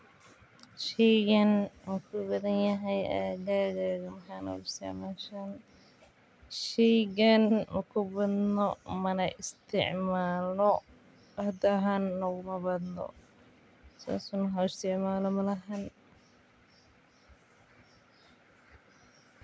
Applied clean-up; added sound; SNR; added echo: none; none; none; none.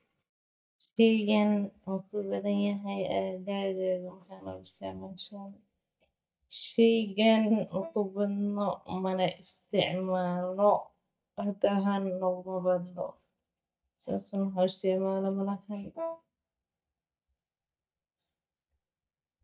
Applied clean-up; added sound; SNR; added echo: neural mask model DeepFilterNet 3.